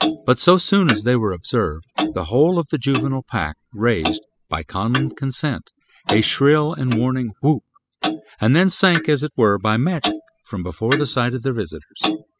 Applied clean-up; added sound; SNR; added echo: classical method spectral subtraction.